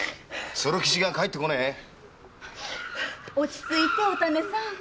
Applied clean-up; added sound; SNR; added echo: none; Car; 9 dB; none.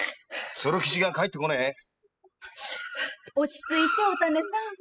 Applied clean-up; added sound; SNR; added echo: classical method spectral subtraction.